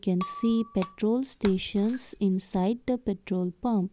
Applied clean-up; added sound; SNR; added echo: none; Shatter; 17 dB; none.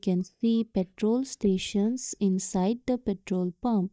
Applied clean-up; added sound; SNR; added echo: neural mask model DeepFilterNet 3.